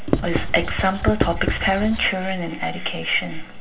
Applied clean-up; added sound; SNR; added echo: none; Writing; 3 dB; reverberation time 0.2 s.